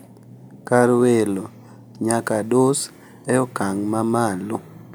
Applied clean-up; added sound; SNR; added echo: none; none; none; none.